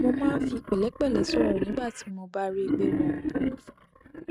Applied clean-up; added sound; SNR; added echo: neural mask model RNNoise.